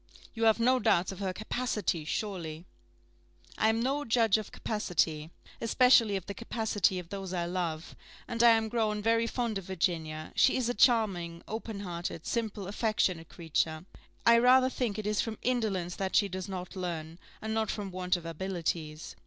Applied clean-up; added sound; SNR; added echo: none; none; none; none.